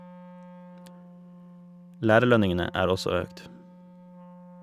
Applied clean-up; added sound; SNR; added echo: none; Wind instrument, woodwind instrument; 19 dB; none.